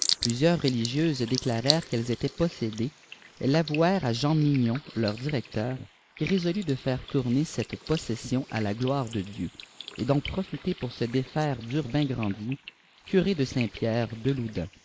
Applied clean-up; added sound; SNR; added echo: neural mask model Resemble Enhance denoiser.